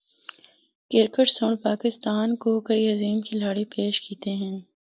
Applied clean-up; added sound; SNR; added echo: none; none; none; none.